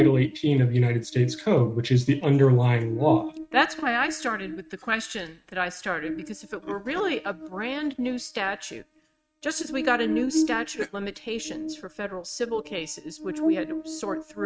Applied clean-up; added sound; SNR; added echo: neural mask model RNNoise.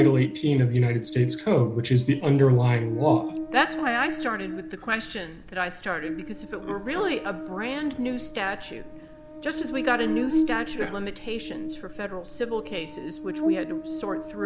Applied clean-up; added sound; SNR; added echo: none; Buzz; 6 dB; none.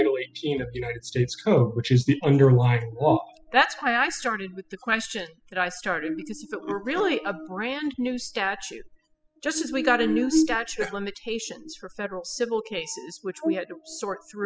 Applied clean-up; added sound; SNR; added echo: classical method spectral subtraction.